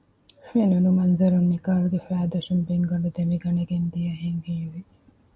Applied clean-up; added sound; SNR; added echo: none; none; none; none.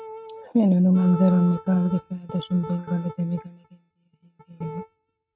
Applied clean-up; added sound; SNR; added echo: neural mask model RNNoise.